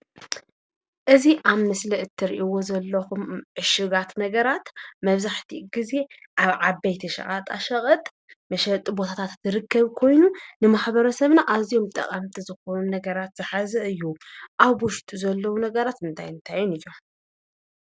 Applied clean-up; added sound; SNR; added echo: none; none; none; none.